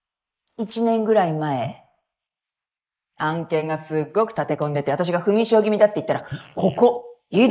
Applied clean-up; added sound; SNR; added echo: neural mask model Resemble Enhance denoiser.